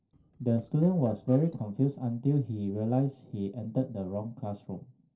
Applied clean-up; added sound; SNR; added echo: neural separator model SepFormer DNS4.